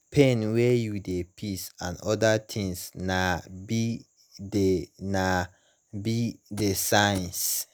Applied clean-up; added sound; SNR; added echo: none; Thump, thud; 19 dB; none.